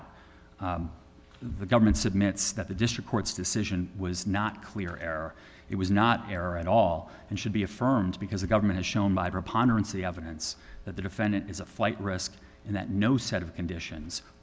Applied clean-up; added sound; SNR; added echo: none; none; none; none.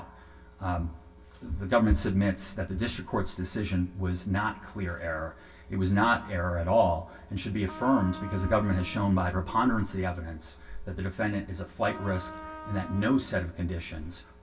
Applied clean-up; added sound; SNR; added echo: none; Trumpet; 15 dB; reverberation time 0.2 s.